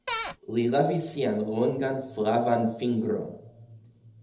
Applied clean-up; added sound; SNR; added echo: none; Cupboard open or close / Door; 5 dB; reverberation time 0.8 s.